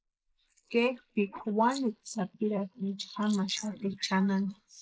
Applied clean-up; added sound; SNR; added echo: neural mask model Resemble Enhance denoiser.